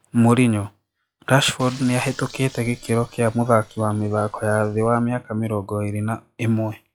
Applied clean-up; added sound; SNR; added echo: classical method log-MMSE.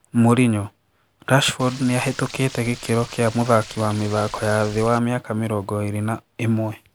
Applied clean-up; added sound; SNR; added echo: none; Stream; 17 dB; none.